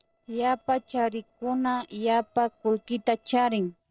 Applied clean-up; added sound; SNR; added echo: neural separator model SepFormer DNS4.